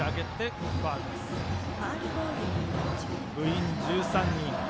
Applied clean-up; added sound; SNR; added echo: none; none; none; none.